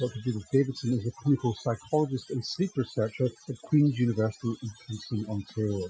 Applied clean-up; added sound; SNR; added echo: classical method Wiener filter.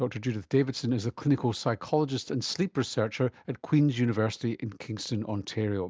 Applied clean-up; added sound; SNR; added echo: none; none; none; none.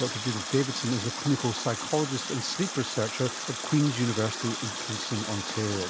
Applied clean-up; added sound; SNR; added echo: none; Water tap, faucet; 5 dB; none.